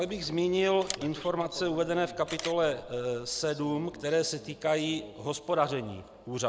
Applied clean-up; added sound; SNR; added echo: none; Camera; 14 dB; none.